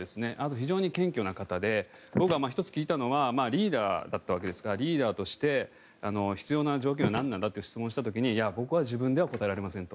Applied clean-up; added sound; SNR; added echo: none; Slam; 13 dB; none.